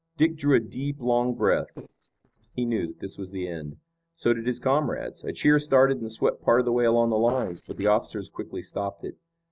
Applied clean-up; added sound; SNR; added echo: neural separator model SepFormer DNS4.